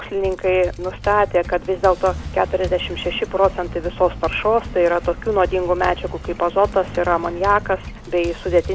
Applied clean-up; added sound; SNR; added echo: none; Keys jangling + Subway, metro, underground; 17 dB; none.